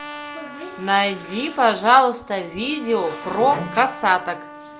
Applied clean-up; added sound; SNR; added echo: none; Trumpet; 16 dB; none.